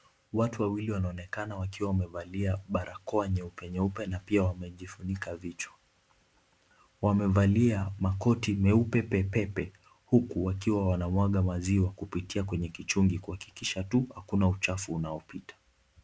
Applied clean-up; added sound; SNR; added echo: none; none; none; none.